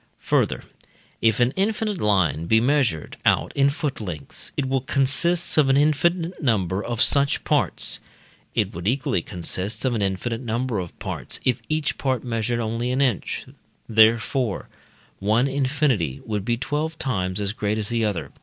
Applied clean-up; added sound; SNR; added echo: none; Hammer; 8 dB; none.